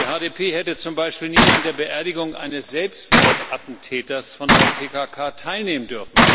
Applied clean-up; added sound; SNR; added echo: none; Gunshot, gunfire; -4 dB; none.